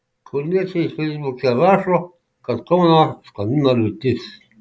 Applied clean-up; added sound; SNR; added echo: none; none; none; none.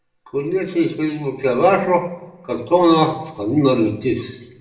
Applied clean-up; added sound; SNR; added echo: none; none; none; reverberation time 0.7 s.